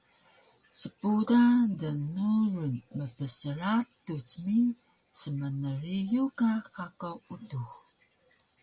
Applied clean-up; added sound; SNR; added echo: none; none; none; none.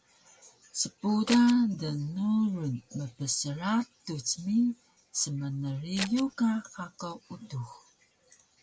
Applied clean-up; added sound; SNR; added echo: none; Scissors; 7 dB; none.